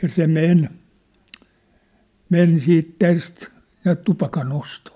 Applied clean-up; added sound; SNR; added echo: none; none; none; none.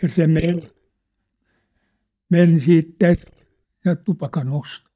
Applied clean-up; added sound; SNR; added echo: neural mask model DeepFilterNet 3.